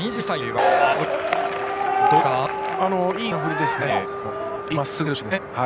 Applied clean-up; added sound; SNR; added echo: none; Wind instrument, woodwind instrument; 10 dB; none.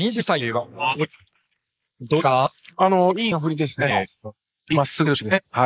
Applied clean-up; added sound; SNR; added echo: neural mask model Resemble Enhance denoiser.